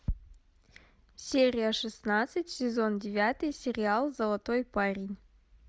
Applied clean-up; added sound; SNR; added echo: none; none; none; none.